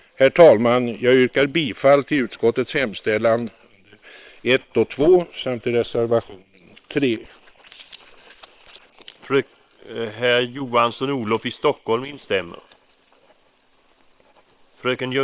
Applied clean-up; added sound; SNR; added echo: neural separator model SepFormer WHAM!.